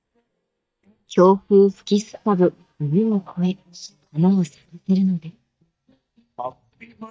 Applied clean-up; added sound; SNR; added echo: neural mask model DeepFilterNet 3.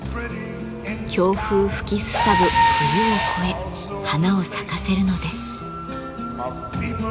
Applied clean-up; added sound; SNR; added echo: none; Mechanisms; 2 dB; none.